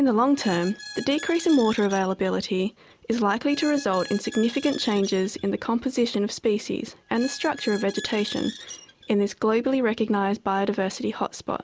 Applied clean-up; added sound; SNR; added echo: none; Squeak; 17 dB; none.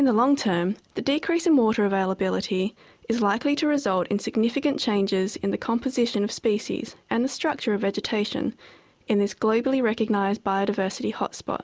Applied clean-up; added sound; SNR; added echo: none; none; none; none.